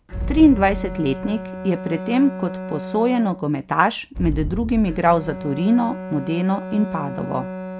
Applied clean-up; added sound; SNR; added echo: none; Bowed string instrument + Explosion; 9 dB; none.